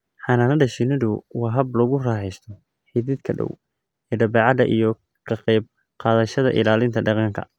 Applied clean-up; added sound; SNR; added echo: none; none; none; none.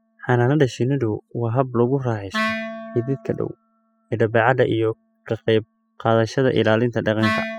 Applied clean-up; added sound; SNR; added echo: classical method spectral subtraction.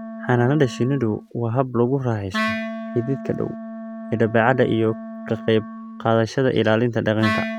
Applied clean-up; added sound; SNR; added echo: none; Wind instrument, woodwind instrument; 10 dB; none.